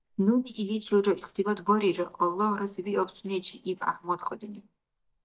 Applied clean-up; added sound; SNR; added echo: neural mask model DeepFilterNet 3.